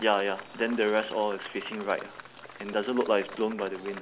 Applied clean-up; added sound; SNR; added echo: none; Applause / Crowd; 15 dB; none.